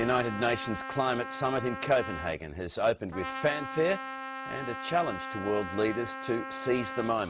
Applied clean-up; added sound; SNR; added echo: none; Trumpet; 8 dB; none.